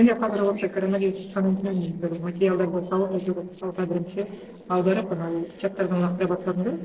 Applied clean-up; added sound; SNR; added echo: neural separator model SepFormer DNS4.